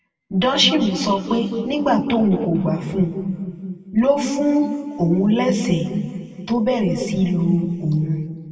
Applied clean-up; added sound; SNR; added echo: none; none; none; reverberation time 1.8 s.